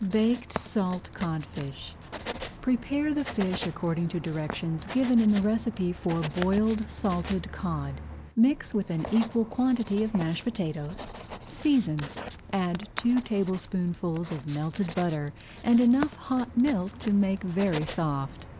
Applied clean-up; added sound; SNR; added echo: none; Writing; 13 dB; none.